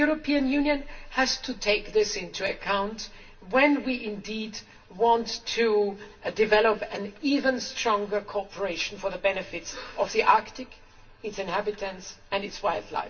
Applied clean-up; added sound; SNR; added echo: none; none; none; reverberation time 0.2 s.